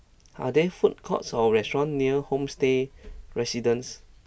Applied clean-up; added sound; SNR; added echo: none; none; none; none.